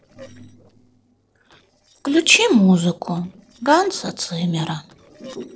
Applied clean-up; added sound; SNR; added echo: neural separator model SepFormer DNS4.